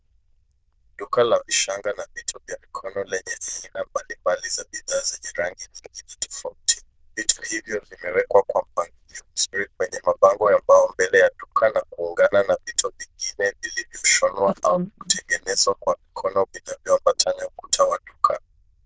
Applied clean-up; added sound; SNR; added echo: neural diffusion model UNIVERSE++.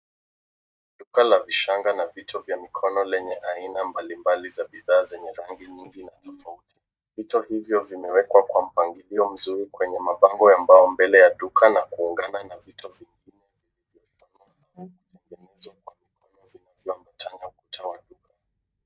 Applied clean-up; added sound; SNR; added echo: neural mask model DeepFilterNet 3.